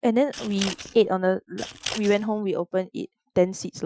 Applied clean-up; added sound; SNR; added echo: classical method Wiener filter.